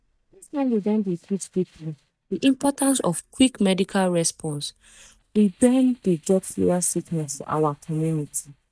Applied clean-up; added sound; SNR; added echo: neural mask model DeepFilterNet 3.